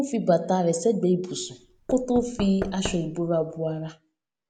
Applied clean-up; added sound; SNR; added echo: none; Knock / Wood; 13 dB; none.